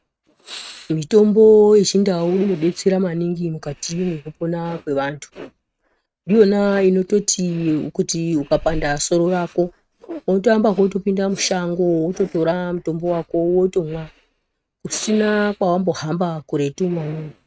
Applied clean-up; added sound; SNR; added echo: neural mask model RNNoise.